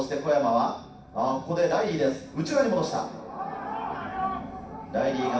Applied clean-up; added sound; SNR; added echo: none; none; none; reverberation time 0.6 s.